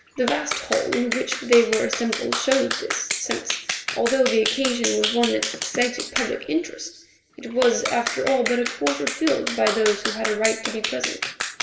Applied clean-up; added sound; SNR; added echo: none; Clapping; 5 dB; reverberation time 0.7 s.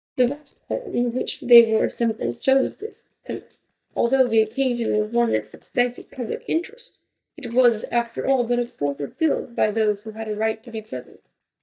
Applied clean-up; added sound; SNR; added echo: neural mask model DeepFilterNet 3.